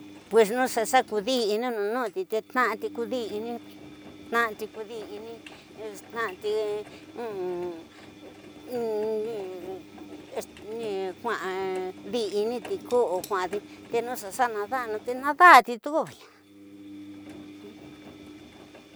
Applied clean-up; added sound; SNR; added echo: none; Engine; 18 dB; none.